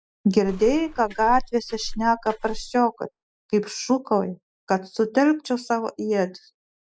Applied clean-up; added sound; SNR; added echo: classical method spectral subtraction.